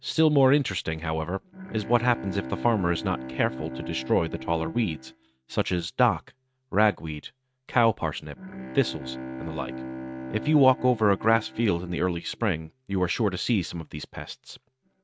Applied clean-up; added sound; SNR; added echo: neural mask model RNNoise.